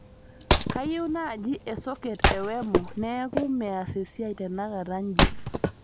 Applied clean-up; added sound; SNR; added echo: none; Wood; -3 dB; none.